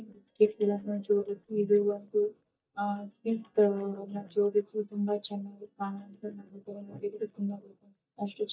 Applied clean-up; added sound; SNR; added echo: neural mask model DeepFilterNet 3.